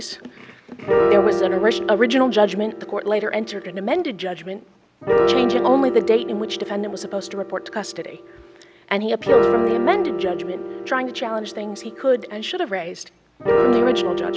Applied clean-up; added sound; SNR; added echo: none; Piano; 1 dB; none.